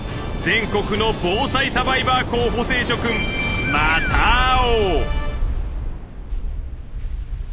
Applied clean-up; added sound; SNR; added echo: none; Waves, surf; 2 dB; none.